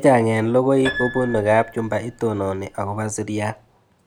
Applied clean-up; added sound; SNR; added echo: none; Piano; 13 dB; none.